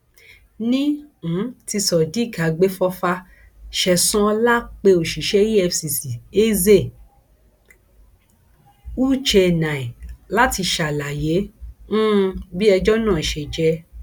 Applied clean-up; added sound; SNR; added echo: none; none; none; none.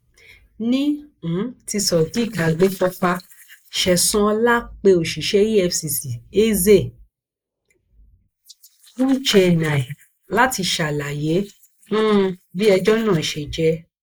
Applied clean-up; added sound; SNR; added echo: neural mask model Resemble Enhance denoiser.